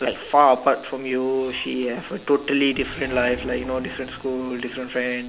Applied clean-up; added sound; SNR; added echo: none; Animal; 19 dB; none.